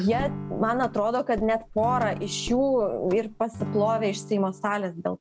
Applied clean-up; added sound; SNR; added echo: none; Acoustic guitar / Strum + Car; 11 dB; none.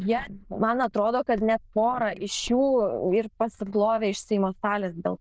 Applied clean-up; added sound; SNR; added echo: neural diffusion model UNIVERSE++.